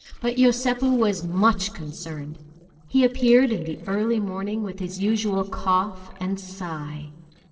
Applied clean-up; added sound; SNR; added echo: neural separator model SepFormer DNS4.